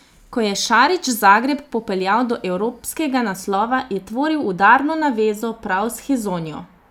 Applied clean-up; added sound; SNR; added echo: none; none; none; none.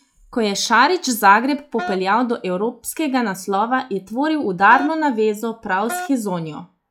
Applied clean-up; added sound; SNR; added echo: classical method log-MMSE.